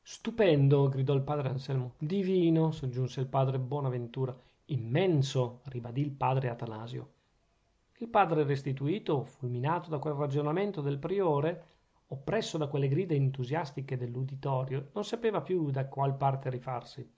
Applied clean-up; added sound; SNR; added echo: none; none; none; none.